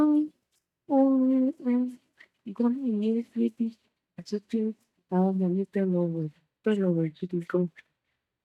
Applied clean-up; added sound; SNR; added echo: neural mask model DeepFilterNet 3.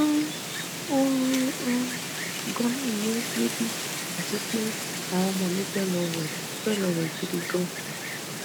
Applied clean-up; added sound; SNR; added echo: none; Wind; 4 dB; none.